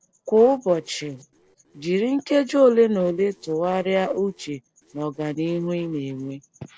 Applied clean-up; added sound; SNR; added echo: neural separator model SepFormer DNS4.